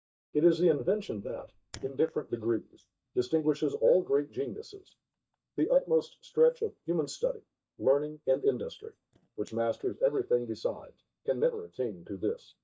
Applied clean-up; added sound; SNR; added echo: neural mask model DeepFilterNet 3.